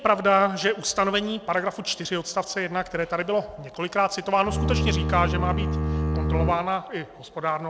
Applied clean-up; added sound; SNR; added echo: none; Bowed string instrument; -1 dB; none.